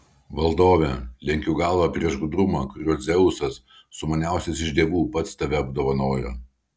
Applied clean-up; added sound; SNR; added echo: none; none; none; none.